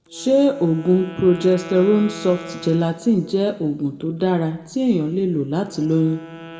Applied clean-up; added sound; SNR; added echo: none; Wind instrument, woodwind instrument; 18 dB; reverberation time 1.5 s.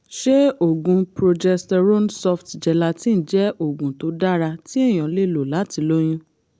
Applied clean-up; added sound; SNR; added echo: none; none; none; none.